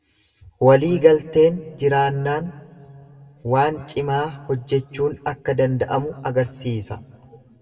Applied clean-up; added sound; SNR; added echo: none; none; none; reverberation time 1.9 s.